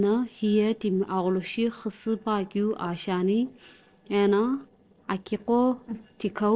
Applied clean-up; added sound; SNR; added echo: neural separator model SepFormer DNS4.